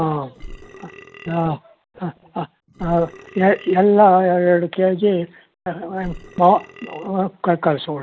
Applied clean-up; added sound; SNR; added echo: none; Burping, eructation; 19 dB; none.